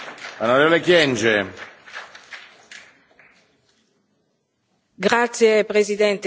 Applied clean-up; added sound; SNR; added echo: none; none; none; none.